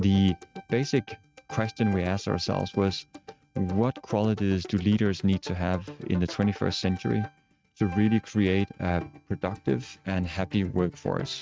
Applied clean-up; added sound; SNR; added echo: neural mask model RNNoise.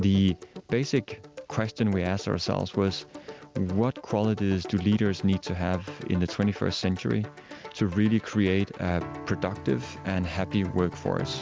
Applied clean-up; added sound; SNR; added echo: none; none; none; none.